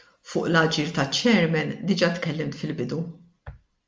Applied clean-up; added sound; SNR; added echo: none; none; none; none.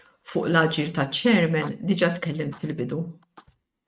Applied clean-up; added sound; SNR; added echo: neural mask model RNNoise.